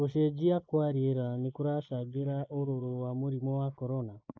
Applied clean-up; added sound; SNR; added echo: neural mask model Resemble Enhance denoiser.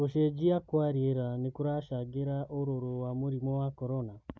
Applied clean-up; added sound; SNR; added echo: none; none; none; none.